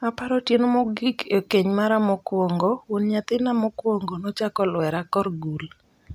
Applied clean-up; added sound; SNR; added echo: none; none; none; none.